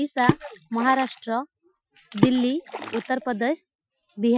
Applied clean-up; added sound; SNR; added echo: classical method Wiener filter.